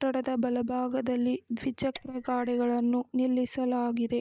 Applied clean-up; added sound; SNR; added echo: neural mask model DeepFilterNet 3.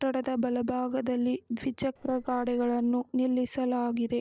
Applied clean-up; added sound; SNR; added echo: neural separator model SepFormer DNS4.